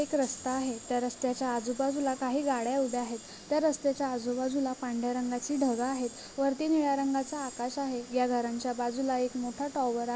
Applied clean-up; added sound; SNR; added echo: none; none; none; none.